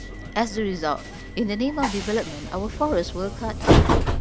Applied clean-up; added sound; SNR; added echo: none; Train; -3 dB; none.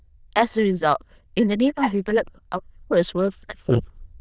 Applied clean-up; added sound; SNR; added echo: neural diffusion model UNIVERSE++.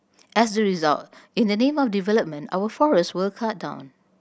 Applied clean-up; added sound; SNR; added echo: none; none; none; none.